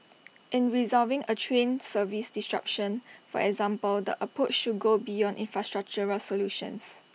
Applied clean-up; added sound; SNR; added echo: none; none; none; none.